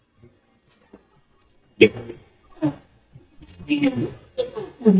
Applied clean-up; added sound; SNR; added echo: neural mask model DeepFilterNet 3.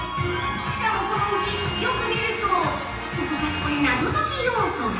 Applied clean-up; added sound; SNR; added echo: none; Tools; 13 dB; reverberation time 0.9 s.